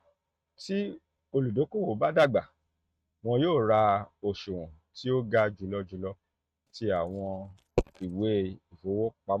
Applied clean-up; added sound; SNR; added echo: neural mask model RNNoise.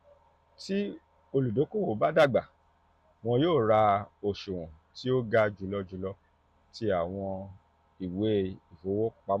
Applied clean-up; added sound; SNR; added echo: none; none; none; none.